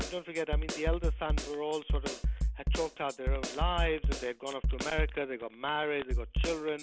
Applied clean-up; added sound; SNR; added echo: none; Snare drum; -2 dB; none.